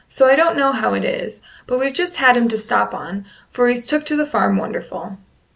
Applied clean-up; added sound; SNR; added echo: none; none; none; none.